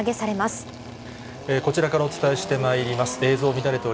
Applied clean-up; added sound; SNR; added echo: none; Engine; 11 dB; none.